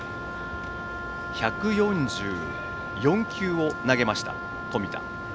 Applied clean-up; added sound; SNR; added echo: none; Wind instrument, woodwind instrument; 7 dB; none.